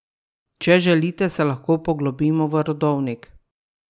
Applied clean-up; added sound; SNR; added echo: none; none; none; none.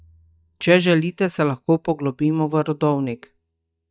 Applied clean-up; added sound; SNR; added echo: neural mask model DeepFilterNet 3.